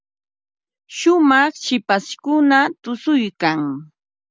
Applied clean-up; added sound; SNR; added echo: none; none; none; none.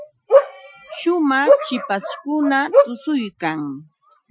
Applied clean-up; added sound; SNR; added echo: classical method Wiener filter.